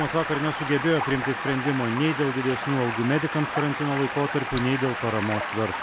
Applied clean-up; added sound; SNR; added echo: none; Stream; 5 dB; none.